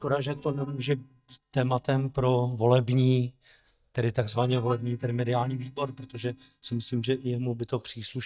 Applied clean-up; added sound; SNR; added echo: neural mask model DeepFilterNet 3.